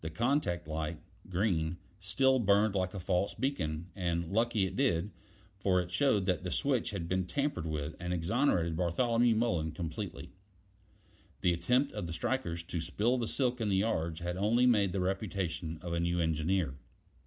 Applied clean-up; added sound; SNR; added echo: none; none; none; none.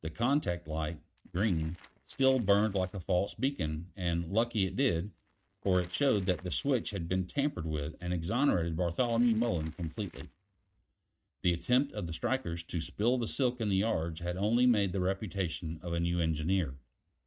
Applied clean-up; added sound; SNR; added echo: neural mask model RNNoise.